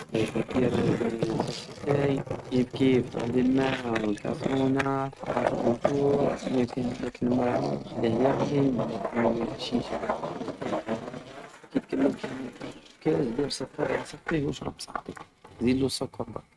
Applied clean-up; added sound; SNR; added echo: neural mask model RNNoise.